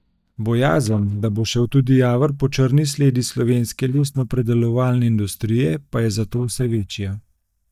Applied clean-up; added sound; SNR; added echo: neural mask model DeepFilterNet 3.